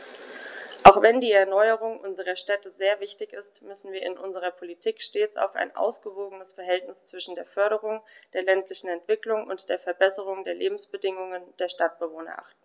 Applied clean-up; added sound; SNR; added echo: none; none; none; none.